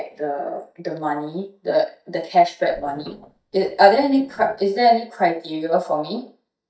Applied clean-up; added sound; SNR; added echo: neural mask model DeepFilterNet 3.